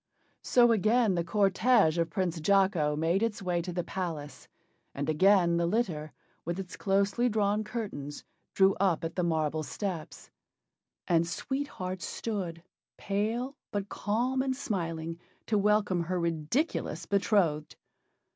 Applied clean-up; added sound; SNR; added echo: none; none; none; none.